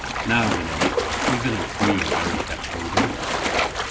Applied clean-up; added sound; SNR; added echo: none; Splash, splatter; -4 dB; reverberation time 1.0 s.